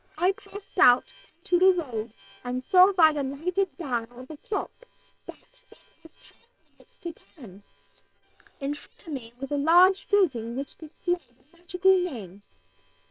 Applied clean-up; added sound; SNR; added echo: neural separator model SepFormer WHAM!.